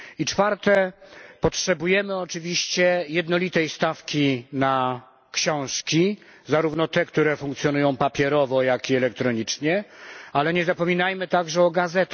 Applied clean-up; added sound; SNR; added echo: none; none; none; none.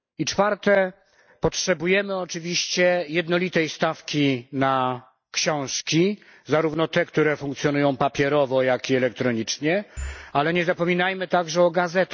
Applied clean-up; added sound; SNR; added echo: neural mask model DeepFilterNet 3.